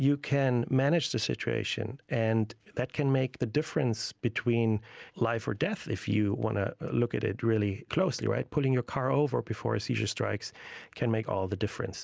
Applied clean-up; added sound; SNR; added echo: none; none; none; none.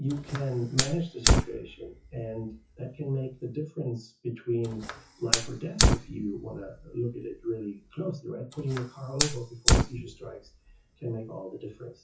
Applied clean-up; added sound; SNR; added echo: classical method WPE with log-MMSE.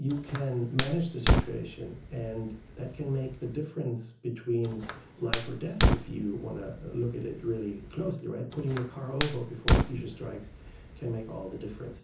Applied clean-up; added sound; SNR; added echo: none; Fire; -3 dB; reverberation time 0.6 s.